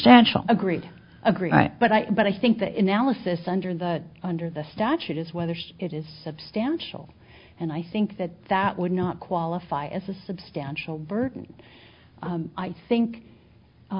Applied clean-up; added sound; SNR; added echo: none; none; none; none.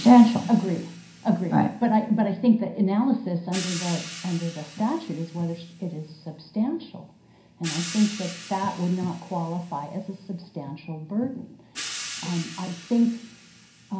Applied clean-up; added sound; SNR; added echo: none; Hi-hat; 16 dB; reverberation time 0.5 s.